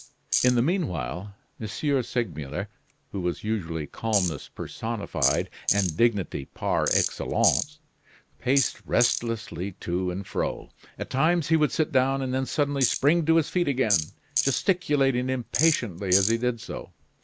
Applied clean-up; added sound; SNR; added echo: none; Tools; 7 dB; none.